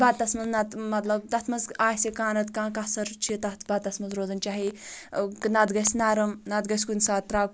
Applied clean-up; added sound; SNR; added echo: none; none; none; none.